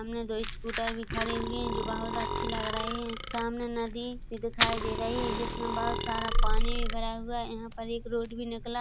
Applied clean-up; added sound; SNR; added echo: none; Fire + Burping, eructation; -4 dB; none.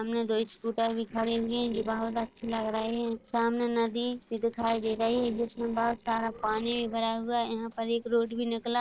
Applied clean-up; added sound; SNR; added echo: neural separator model SepFormer DNS4.